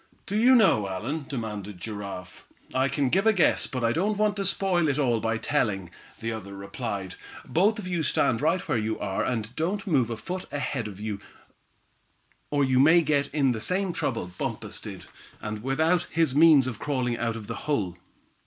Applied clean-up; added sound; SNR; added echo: none; none; none; none.